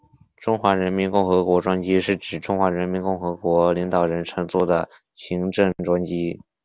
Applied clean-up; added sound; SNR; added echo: none; none; none; none.